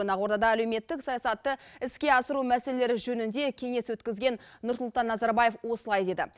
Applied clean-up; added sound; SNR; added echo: none; none; none; none.